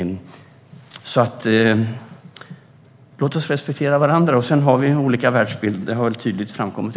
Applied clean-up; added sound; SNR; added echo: none; none; none; none.